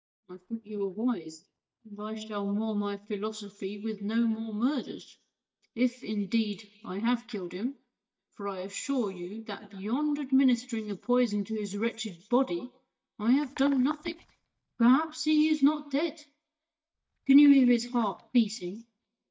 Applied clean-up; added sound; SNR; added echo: neural mask model DeepFilterNet 3.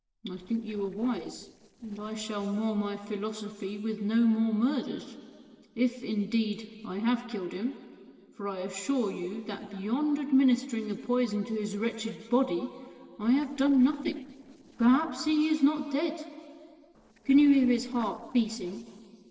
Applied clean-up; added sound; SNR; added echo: neural separator model SepFormer DNS4.